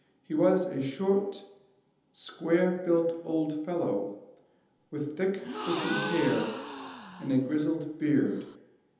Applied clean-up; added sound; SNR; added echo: none; Gasp; 8 dB; reverberation time 0.9 s.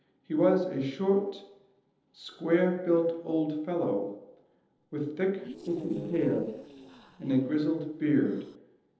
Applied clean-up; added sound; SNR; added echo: neural separator model SepFormer DNS4.